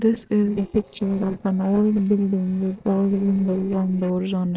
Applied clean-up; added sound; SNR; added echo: neural separator model SepFormer DNS4.